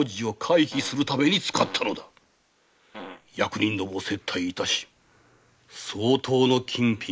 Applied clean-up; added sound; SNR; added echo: neural mask model Resemble Enhance denoiser.